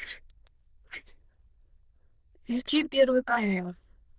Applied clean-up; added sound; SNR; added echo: neural diffusion model UNIVERSE++.